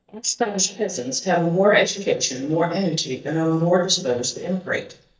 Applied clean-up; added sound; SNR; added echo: neural mask model DeepFilterNet 3.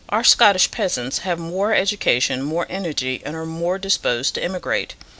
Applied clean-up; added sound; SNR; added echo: none; none; none; none.